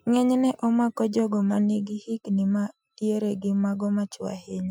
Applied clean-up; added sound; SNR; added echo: classical method Wiener filter.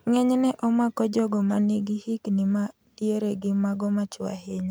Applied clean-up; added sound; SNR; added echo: none; none; none; none.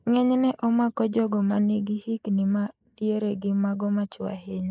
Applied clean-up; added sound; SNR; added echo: neural mask model Resemble Enhance denoiser.